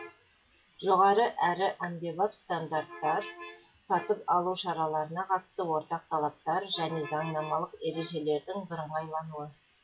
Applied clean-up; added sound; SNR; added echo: classical method WPE with log-MMSE.